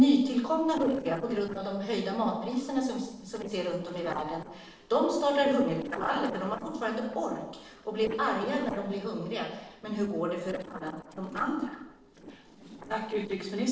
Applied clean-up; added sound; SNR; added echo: neural separator model SepFormer DNS4.